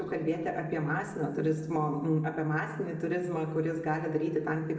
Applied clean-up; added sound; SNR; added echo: none; none; none; reverberation time 1.6 s.